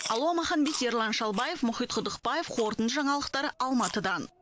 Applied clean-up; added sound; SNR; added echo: none; Chewing, mastication; 15 dB; none.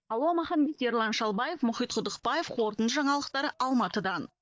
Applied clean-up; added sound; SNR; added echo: neural mask model DeepFilterNet 3.